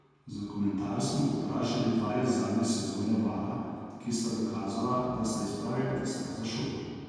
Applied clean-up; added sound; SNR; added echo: none; none; none; reverberation time 2.0 s.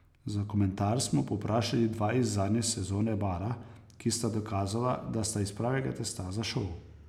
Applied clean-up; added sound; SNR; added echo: none; none; none; none.